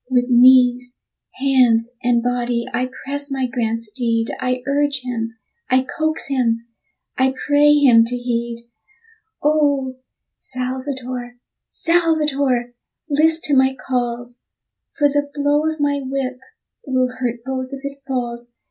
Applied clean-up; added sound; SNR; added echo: none; none; none; none.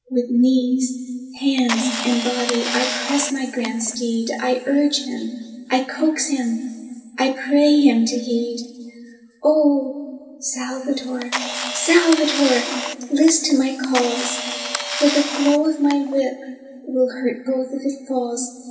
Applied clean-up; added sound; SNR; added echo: none; Camera; 7 dB; reverberation time 2.1 s.